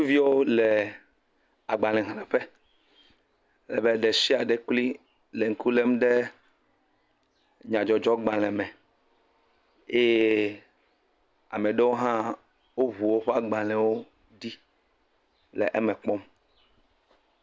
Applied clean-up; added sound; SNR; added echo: none; none; none; none.